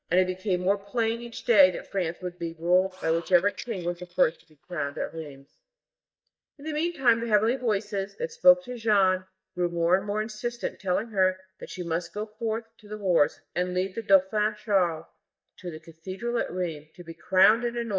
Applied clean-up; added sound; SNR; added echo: neural mask model DeepFilterNet 3.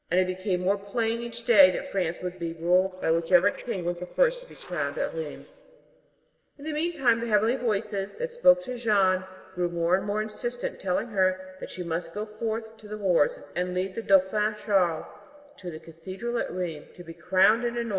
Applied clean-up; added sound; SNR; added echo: neural separator model SepFormer DNS4.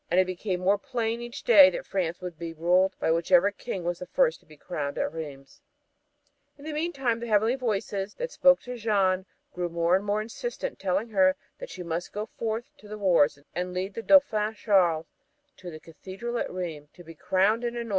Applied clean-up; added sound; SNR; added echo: none; none; none; none.